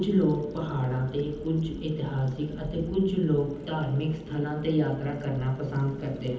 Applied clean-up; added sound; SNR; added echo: none; Stream / Trickle, dribble / Traffic noise, roadway noise; 18 dB; reverberation time 1.3 s.